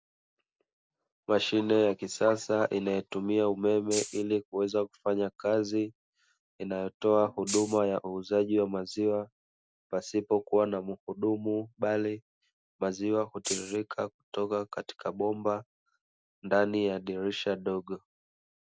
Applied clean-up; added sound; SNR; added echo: none; Rattle (instrument); 5 dB; none.